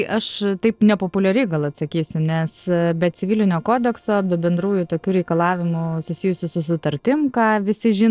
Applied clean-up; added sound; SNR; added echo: neural separator model SepFormer DNS4.